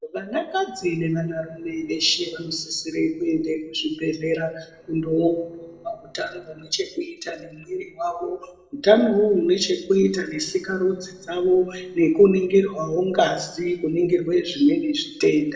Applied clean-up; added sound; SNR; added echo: neural separator model SepFormer DNS4.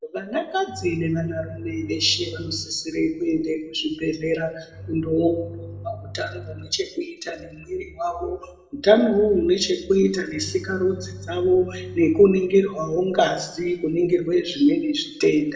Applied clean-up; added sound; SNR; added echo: none; Bowed string instrument; 15 dB; reverberation time 0.7 s.